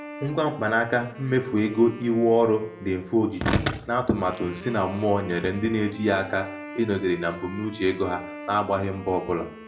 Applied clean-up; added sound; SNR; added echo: none; Wind instrument, woodwind instrument; 17 dB; reverberation time 0.4 s.